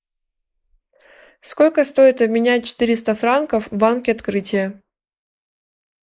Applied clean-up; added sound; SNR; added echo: neural mask model Resemble Enhance denoiser.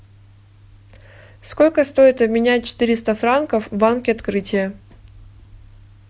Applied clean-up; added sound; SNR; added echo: none; none; none; none.